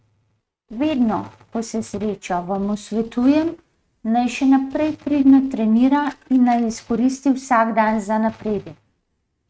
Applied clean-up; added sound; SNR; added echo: neural mask model RNNoise.